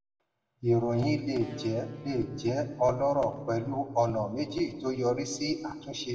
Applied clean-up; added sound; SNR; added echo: none; Electric guitar; 16 dB; reverberation time 1.4 s.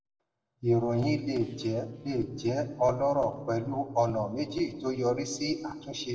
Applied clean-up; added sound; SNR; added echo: neural separator model SepFormer DNS4.